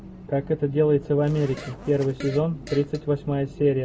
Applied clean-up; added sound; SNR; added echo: none; Fart + Zipper (clothing); 18 dB; none.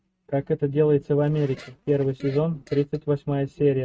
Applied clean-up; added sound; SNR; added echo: neural mask model RNNoise.